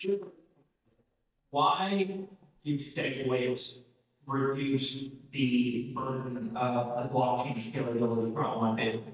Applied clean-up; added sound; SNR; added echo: neural mask model DeepFilterNet 3.